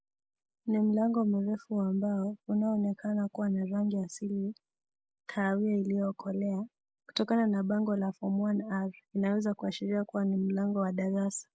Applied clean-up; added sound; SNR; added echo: none; none; none; none.